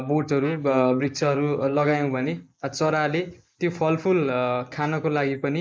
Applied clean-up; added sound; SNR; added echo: neural mask model Resemble Enhance denoiser.